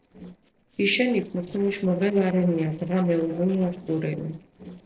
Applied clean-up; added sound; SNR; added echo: neural separator model SepFormer DNS4.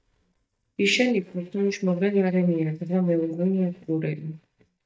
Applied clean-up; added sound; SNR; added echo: neural mask model DeepFilterNet 3.